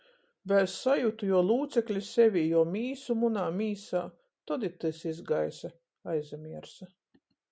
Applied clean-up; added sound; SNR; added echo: none; none; none; none.